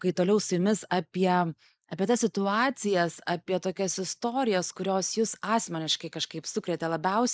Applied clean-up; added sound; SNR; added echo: neural mask model Resemble Enhance denoiser.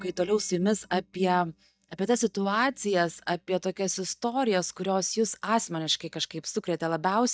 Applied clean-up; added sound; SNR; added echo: neural mask model DeepFilterNet 3.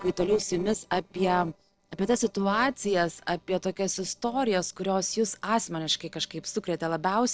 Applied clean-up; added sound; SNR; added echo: neural separator model SepFormer DNS4.